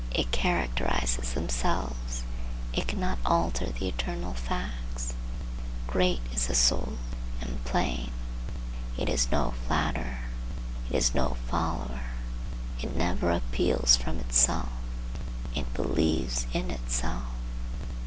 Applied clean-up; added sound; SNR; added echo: none; none; none; none.